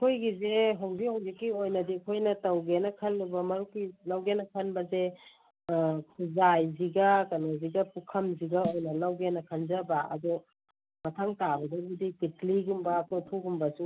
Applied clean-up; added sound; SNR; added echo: none; Snare drum; 15 dB; none.